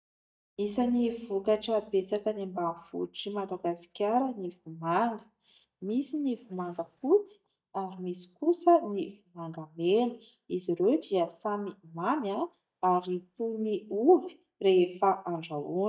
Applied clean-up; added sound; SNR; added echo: neural mask model DeepFilterNet 3.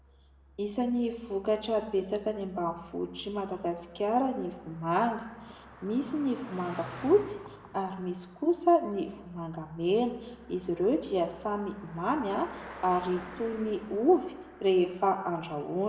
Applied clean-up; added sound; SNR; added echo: none; Car passing by; 19 dB; reverberation time 0.9 s.